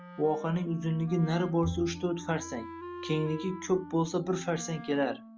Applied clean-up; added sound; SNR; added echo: none; Bowed string instrument + Wind instrument, woodwind instrument; 12 dB; none.